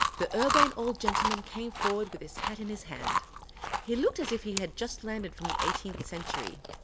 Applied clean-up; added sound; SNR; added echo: none; Chewing, mastication; -1 dB; none.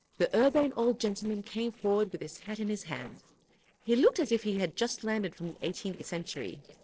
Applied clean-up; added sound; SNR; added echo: neural separator model SepFormer DNS4.